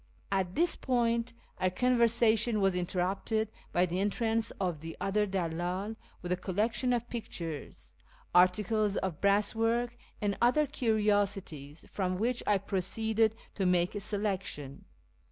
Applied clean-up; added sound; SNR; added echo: none; none; none; none.